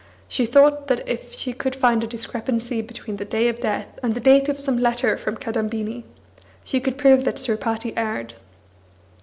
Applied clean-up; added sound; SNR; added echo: none; none; none; none.